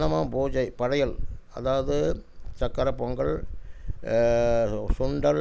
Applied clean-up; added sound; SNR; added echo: none; none; none; none.